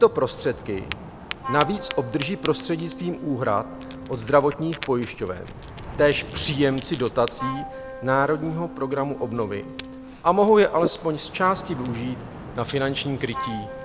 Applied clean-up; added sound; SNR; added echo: none; Ocean + Wind instrument, woodwind instrument; 11 dB; none.